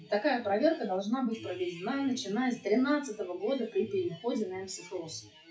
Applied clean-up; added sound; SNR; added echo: classical method WPE with log-MMSE.